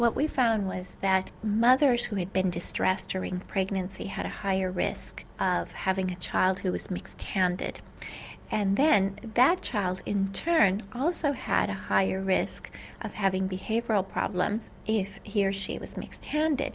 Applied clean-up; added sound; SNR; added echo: none; none; none; none.